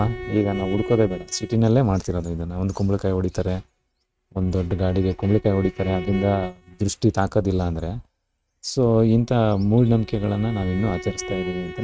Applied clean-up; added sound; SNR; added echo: neural mask model RNNoise.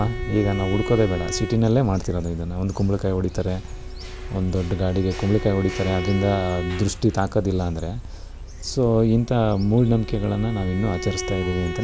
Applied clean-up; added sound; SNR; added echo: none; Bowed string instrument; 13 dB; none.